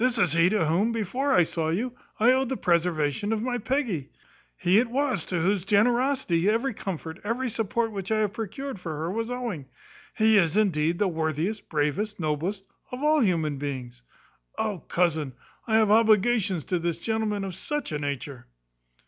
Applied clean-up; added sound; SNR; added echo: none; none; none; none.